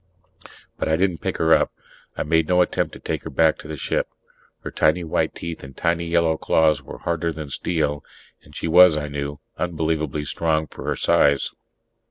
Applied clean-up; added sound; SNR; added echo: none; none; none; none.